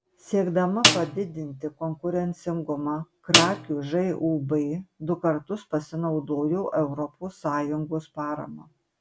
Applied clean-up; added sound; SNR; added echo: none; Snare drum; -1 dB; none.